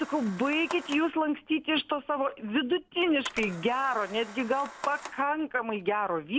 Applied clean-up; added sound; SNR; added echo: none; Camera; 17 dB; none.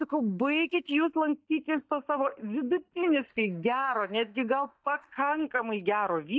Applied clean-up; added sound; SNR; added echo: neural mask model DeepFilterNet 3.